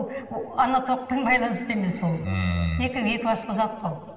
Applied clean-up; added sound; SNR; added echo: none; none; none; reverberation time 2.0 s.